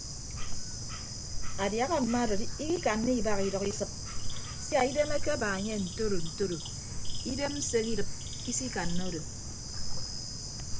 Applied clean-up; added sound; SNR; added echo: none; Bird / Insect; 0 dB; none.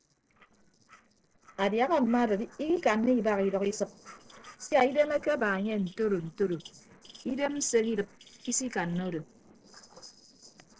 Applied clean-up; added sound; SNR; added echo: neural separator model SepFormer DNS4.